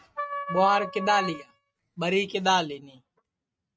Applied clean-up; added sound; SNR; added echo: neural mask model RNNoise.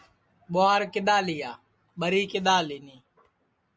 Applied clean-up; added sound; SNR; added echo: none; none; none; none.